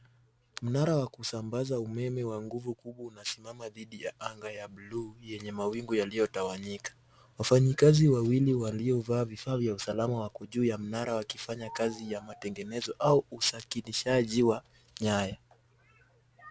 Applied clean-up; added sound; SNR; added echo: none; none; none; none.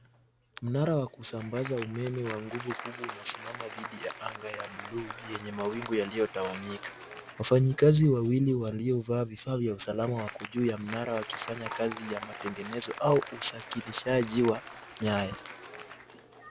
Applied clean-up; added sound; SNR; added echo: none; Applause; 13 dB; none.